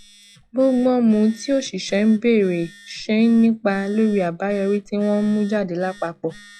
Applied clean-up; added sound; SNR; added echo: classical method log-MMSE.